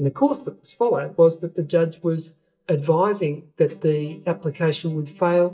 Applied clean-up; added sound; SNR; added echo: neural mask model DeepFilterNet 3.